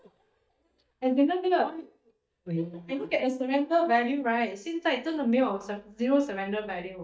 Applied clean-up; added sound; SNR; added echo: neural mask model DeepFilterNet 3.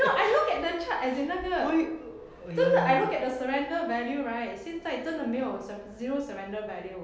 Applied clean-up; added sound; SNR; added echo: none; none; none; none.